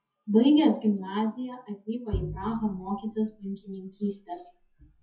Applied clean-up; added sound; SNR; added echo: classical method WPE with log-MMSE.